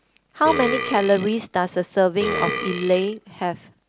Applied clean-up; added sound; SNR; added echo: none; Burping, eructation; 7 dB; none.